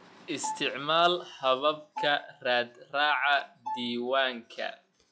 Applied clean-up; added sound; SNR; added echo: classical method log-MMSE.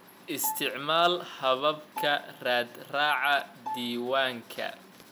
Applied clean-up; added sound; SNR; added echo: none; Bowed string instrument; 14 dB; none.